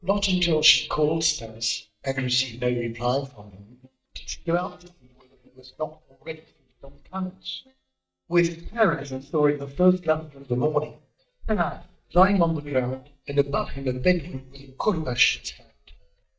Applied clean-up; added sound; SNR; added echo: neural mask model DeepFilterNet 3.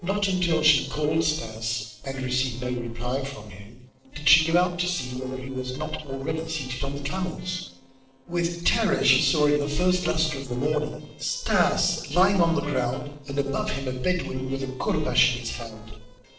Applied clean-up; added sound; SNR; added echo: neural separator model SepFormer DNS4.